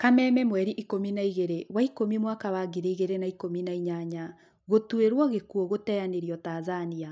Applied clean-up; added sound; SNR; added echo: none; none; none; none.